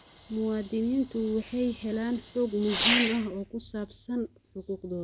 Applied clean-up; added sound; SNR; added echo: none; Fireworks; 6 dB; none.